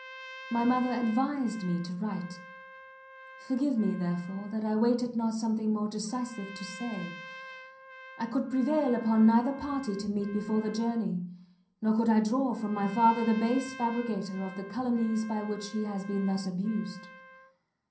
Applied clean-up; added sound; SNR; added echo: none; Trumpet; 18 dB; reverberation time 0.6 s.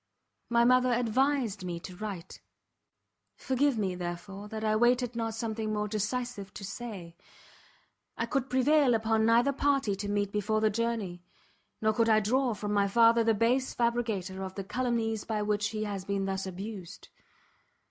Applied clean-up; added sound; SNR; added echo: none; none; none; none.